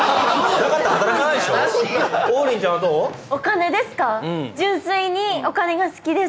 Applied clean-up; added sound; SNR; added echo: none; none; none; none.